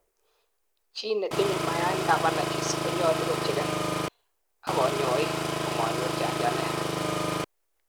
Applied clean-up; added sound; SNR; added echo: none; Engine; -2 dB; none.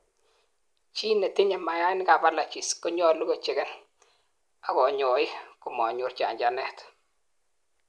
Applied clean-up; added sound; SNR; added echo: none; none; none; none.